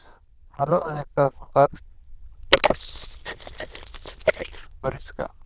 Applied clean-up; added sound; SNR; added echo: neural diffusion model UNIVERSE++.